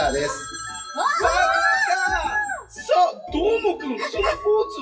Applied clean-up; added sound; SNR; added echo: classical method WPE with log-MMSE.